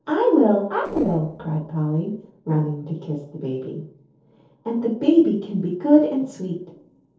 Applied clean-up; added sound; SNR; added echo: neural separator model SepFormer DNS4.